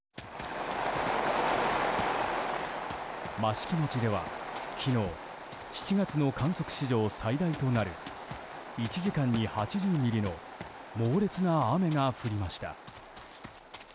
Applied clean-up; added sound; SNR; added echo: none; Run; 17 dB; none.